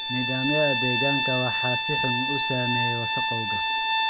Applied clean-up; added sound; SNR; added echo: none; Bowed string instrument; -4 dB; none.